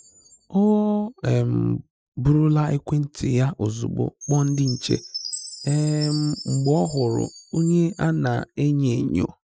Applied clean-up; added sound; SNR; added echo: classical method Wiener filter.